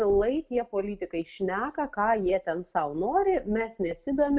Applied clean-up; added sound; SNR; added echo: none; none; none; none.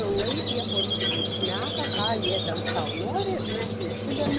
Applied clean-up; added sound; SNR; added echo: none; Squeak; -3 dB; none.